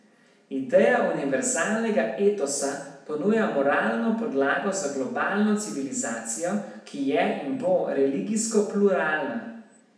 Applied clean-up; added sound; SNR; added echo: none; none; none; reverberation time 0.8 s.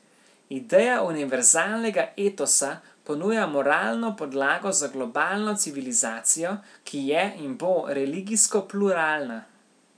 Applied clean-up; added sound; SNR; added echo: none; none; none; none.